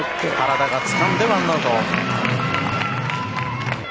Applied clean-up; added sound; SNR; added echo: none; none; none; none.